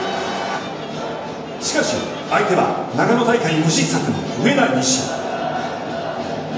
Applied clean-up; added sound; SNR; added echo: none; none; none; reverberation time 1.0 s.